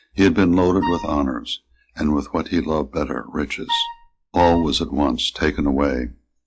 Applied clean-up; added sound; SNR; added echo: classical method log-MMSE.